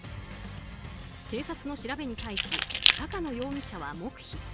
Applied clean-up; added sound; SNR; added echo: none; Keys jangling; -5 dB; none.